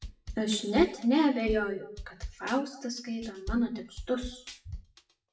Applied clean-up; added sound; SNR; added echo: classical method WPE with log-MMSE.